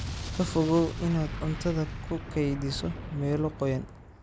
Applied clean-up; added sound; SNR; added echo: none; Explosion; 8 dB; none.